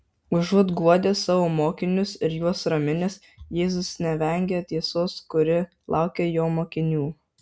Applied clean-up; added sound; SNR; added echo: none; none; none; none.